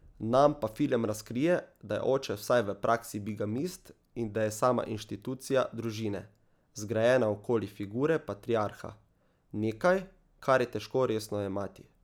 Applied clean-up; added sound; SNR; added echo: none; none; none; none.